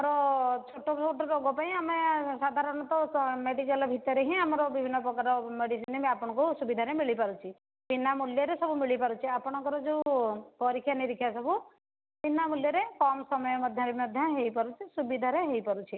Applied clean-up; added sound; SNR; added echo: none; none; none; none.